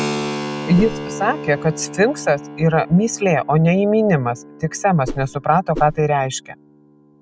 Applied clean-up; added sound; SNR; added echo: none; Whoosh, swoosh, swish + Keyboard (musical); 11 dB; none.